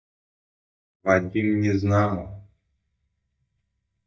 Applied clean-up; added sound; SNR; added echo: neural mask model DeepFilterNet 3.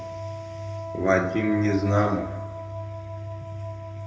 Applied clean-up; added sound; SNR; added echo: none; Wind instrument, woodwind instrument; 11 dB; reverberation time 0.7 s.